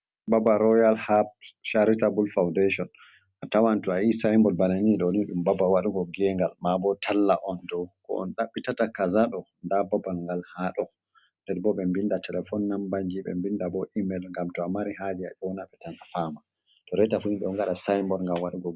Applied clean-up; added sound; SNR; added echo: none; none; none; none.